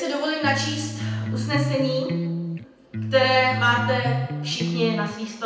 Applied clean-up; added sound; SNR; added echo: none; Electric guitar; 2 dB; reverberation time 0.9 s.